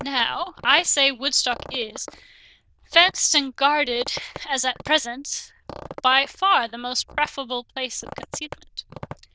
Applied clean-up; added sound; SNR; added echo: neural diffusion model UNIVERSE++.